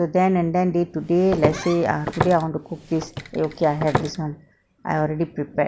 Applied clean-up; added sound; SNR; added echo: none; Walk, footsteps; 7 dB; none.